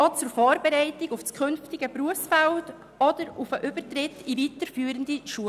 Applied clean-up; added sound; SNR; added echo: none; none; none; none.